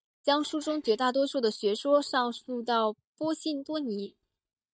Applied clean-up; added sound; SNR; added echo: neural mask model DeepFilterNet 3.